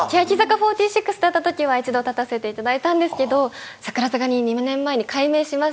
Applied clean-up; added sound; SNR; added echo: none; none; none; none.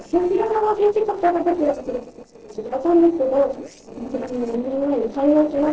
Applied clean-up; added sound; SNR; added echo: neural separator model SepFormer DNS4.